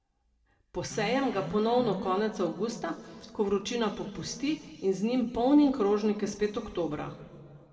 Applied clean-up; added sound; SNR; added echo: none; Alarm; 10 dB; reverberation time 1.8 s.